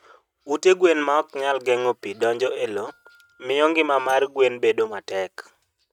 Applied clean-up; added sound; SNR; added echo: neural mask model RNNoise.